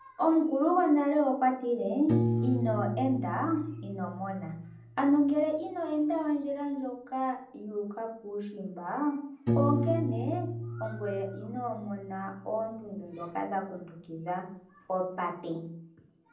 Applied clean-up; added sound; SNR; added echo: none; Piano; 6 dB; reverberation time 0.6 s.